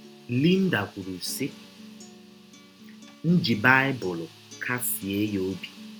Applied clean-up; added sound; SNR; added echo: none; Acoustic guitar; 19 dB; none.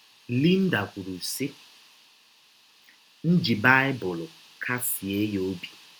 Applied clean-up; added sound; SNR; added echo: none; none; none; none.